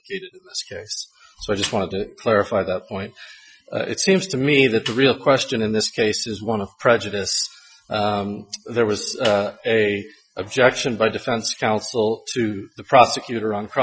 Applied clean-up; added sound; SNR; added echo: classical method Wiener filter.